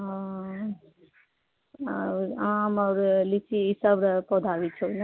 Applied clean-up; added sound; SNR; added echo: none; none; none; none.